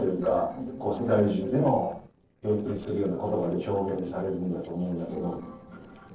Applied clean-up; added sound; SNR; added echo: neural separator model SepFormer DNS4.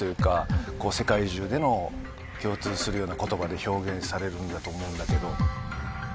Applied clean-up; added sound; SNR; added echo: none; none; none; none.